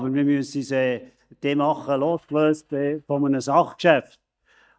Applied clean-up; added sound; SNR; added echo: neural mask model DeepFilterNet 3.